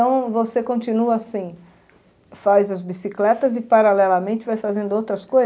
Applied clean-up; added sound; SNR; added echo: none; none; none; none.